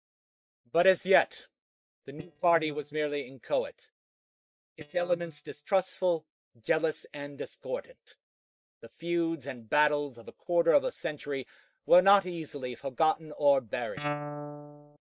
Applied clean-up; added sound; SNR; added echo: neural mask model DeepFilterNet 3.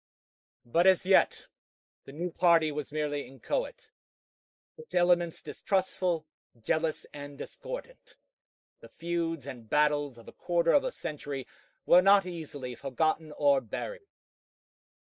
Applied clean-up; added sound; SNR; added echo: neural mask model Resemble Enhance denoiser.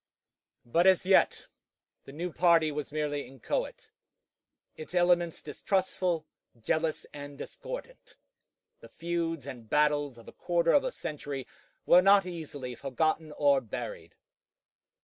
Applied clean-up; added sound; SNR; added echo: none; none; none; none.